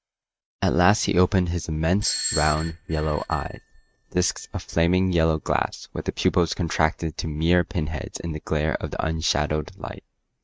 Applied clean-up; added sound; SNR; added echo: neural mask model RNNoise.